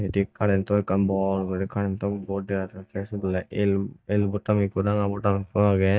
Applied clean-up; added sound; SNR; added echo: neural mask model DeepFilterNet 3.